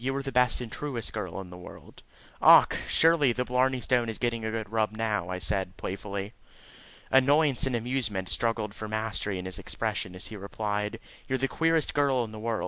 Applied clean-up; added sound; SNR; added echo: none; none; none; none.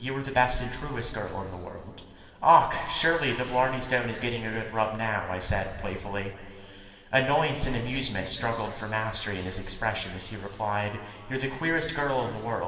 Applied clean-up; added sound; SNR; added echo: none; none; none; reverberation time 2.4 s.